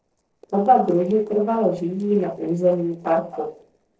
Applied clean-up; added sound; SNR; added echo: neural separator model SepFormer DNS4.